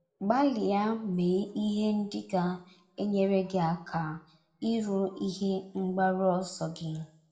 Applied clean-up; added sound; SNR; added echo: none; none; none; reverberation time 0.5 s.